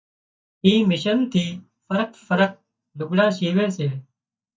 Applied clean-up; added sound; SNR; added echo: neural mask model DeepFilterNet 3.